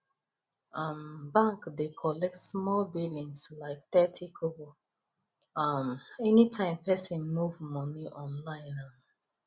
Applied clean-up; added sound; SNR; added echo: none; none; none; none.